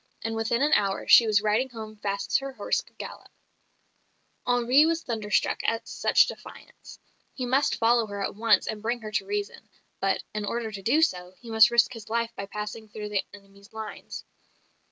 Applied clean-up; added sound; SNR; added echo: none; none; none; none.